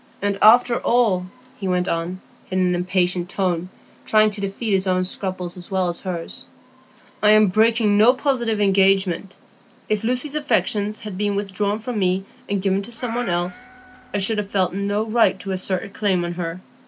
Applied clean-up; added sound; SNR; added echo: none; Meow; 18 dB; none.